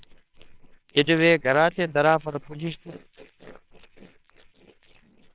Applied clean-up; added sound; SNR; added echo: neural separator model SepFormer WHAMR!.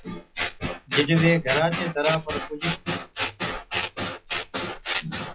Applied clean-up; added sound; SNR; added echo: classical method WPE with log-MMSE.